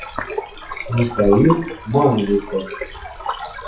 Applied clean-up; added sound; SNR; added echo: classical method WPE with log-MMSE.